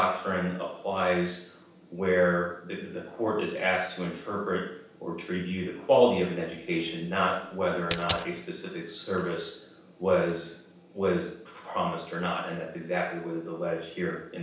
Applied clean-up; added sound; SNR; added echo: none; Coin (dropping); 5 dB; reverberation time 0.7 s.